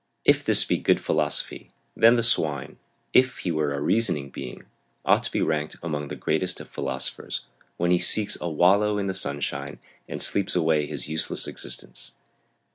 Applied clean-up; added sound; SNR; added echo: none; none; none; none.